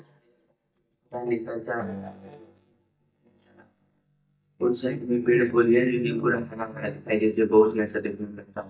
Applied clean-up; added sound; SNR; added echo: neural mask model DeepFilterNet 3.